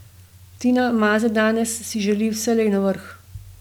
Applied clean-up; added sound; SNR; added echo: none; none; none; none.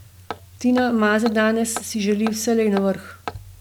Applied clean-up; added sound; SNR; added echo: none; Hammer; 16 dB; none.